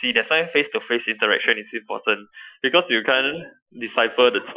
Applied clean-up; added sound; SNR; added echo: classical method Wiener filter.